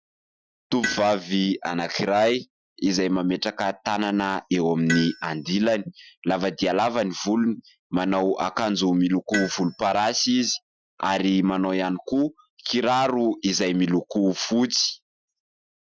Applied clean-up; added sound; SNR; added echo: classical method Wiener filter.